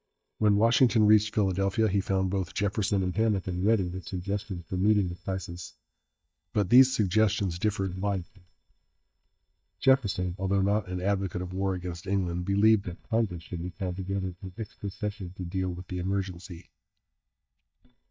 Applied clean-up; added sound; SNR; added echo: neural mask model DeepFilterNet 3.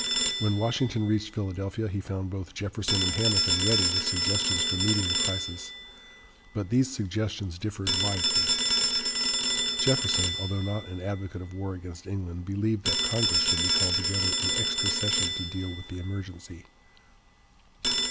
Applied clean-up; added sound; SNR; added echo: none; Telephone; -2 dB; none.